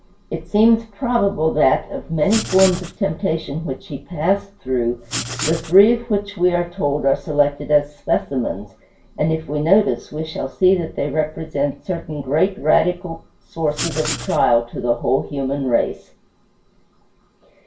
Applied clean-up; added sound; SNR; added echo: none; Writing; 7 dB; reverberation time 0.2 s.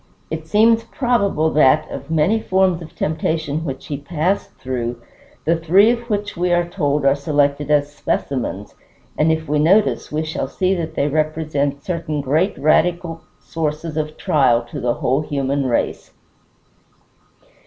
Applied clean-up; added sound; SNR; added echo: none; none; none; none.